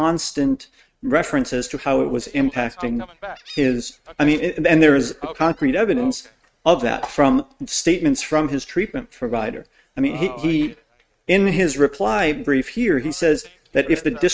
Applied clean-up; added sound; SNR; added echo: neural mask model RNNoise.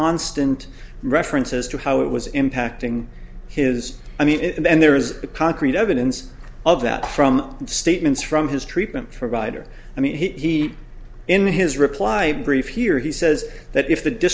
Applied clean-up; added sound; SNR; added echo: none; none; none; none.